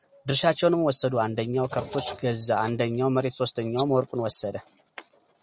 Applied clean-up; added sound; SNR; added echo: none; none; none; none.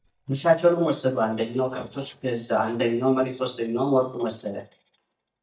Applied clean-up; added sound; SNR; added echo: neural mask model DeepFilterNet 3.